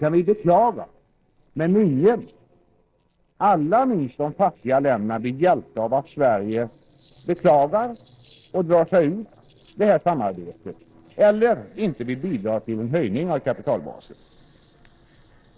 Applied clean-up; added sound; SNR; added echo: neural separator model SepFormer DNS4.